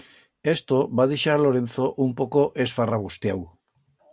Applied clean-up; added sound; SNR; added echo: none; none; none; none.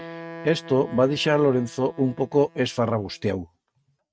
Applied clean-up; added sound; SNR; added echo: neural mask model RNNoise.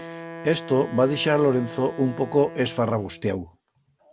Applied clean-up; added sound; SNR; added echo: none; Wind instrument, woodwind instrument; 15 dB; none.